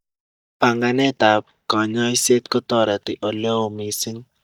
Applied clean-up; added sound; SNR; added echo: neural mask model DeepFilterNet 3.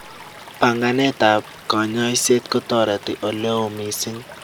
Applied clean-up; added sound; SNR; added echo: none; Stream / Liquid; 19 dB; none.